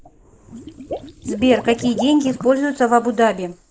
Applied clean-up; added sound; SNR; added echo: neural mask model Resemble Enhance denoiser.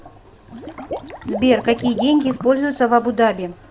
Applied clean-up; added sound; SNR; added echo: none; Water / Liquid; 12 dB; none.